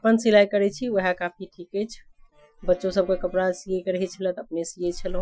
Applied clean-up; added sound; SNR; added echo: classical method Wiener filter.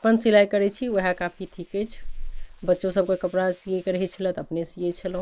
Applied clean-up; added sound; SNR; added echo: neural mask model Resemble Enhance denoiser.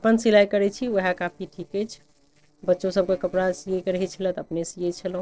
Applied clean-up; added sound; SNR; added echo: neural separator model SepFormer DNS4.